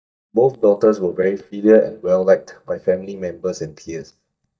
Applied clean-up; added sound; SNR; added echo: neural mask model DeepFilterNet 3.